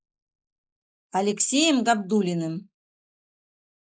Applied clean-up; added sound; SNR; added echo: neural mask model Resemble Enhance denoiser.